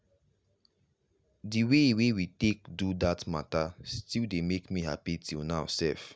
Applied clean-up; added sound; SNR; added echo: none; none; none; none.